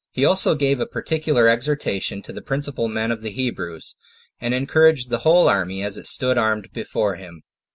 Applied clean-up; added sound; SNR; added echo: none; none; none; none.